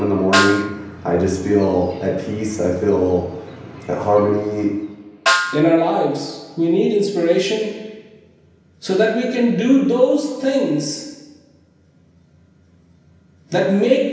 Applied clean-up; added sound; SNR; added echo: none; Snare drum; 5 dB; reverberation time 0.9 s.